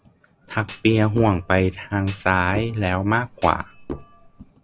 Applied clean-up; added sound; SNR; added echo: none; Thump, thud; 16 dB; none.